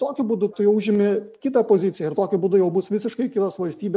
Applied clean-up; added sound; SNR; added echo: none; none; none; none.